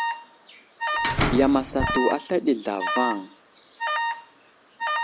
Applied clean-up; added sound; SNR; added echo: none; Alarm + Slam; 1 dB; none.